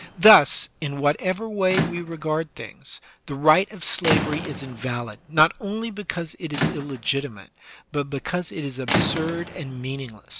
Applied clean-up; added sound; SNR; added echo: none; Squeak / Rattle / Slam; 7 dB; none.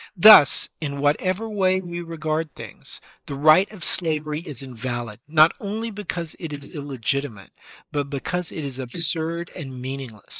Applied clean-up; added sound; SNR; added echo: neural mask model Resemble Enhance denoiser.